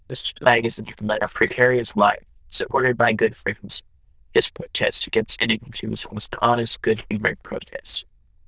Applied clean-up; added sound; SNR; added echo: neural diffusion model UNIVERSE++.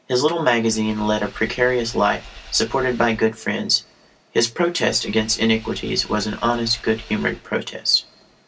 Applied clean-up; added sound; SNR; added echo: none; Engine / Vehicle; 20 dB; none.